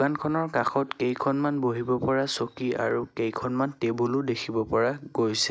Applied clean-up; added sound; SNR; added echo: none; none; none; none.